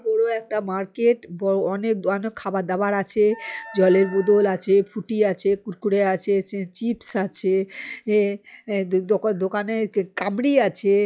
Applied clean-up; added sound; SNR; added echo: classical method log-MMSE.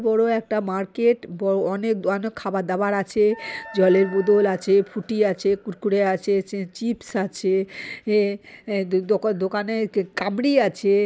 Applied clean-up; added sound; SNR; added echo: none; Wind instrument, woodwind instrument; 19 dB; none.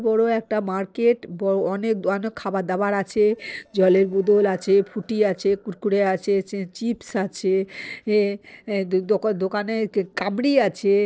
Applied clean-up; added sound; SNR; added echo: neural separator model SepFormer DNS4.